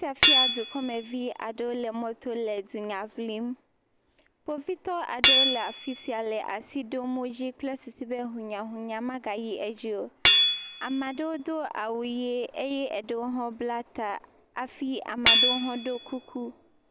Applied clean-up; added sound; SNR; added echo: none; Hammer / Chink, clink; -4 dB; none.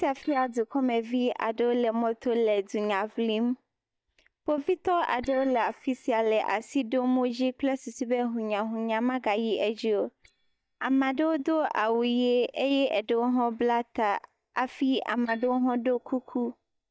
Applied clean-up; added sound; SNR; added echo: neural mask model DeepFilterNet 3.